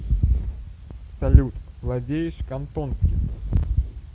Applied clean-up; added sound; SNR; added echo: none; none; none; none.